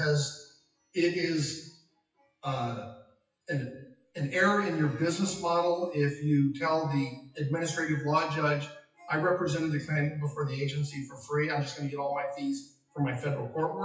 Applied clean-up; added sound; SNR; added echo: classical method WPE with log-MMSE.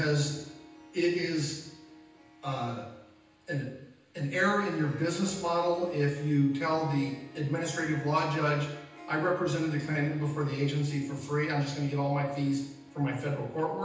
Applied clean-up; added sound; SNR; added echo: none; Harp; 18 dB; reverberation time 0.9 s.